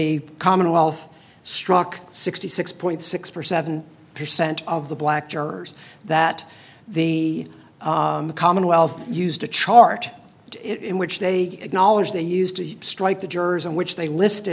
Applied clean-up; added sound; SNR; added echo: none; none; none; none.